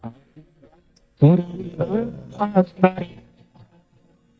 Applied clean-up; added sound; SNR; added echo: neural mask model DeepFilterNet 3.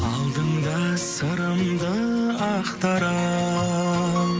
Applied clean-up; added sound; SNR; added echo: none; none; none; none.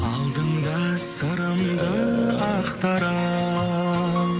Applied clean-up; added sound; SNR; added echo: none; Burping, eructation; 10 dB; none.